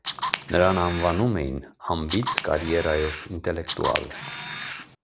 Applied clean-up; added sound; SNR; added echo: none; Camera; 4 dB; none.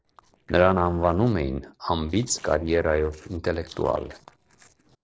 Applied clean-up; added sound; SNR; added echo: neural separator model SepFormer DNS4.